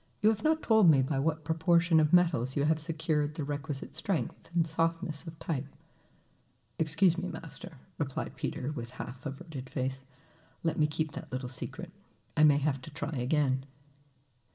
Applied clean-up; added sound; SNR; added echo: none; none; none; reverberation time 0.5 s.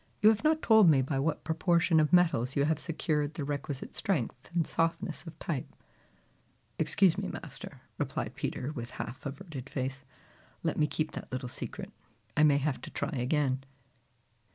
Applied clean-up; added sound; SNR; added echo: none; none; none; none.